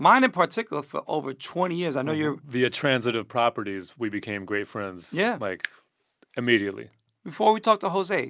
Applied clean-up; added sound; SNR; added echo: none; none; none; none.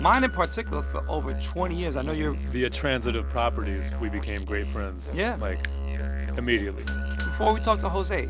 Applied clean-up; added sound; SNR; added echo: none; Musical instrument + Doorbell; 0 dB; none.